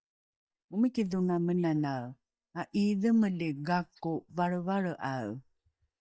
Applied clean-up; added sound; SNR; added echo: neural mask model DeepFilterNet 3.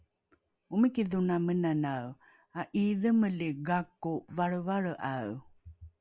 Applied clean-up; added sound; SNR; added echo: none; none; none; none.